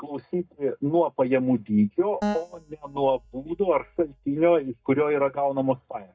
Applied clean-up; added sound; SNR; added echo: neural mask model DeepFilterNet 3.